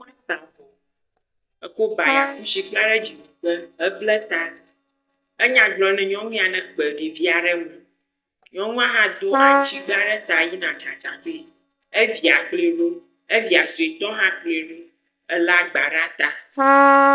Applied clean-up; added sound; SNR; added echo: neural mask model DeepFilterNet 3.